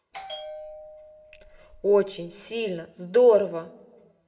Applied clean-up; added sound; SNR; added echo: none; Bell; 17 dB; reverberation time 1.4 s.